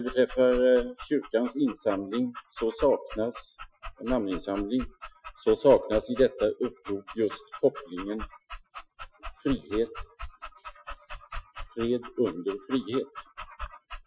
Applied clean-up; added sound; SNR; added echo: classical method Wiener filter.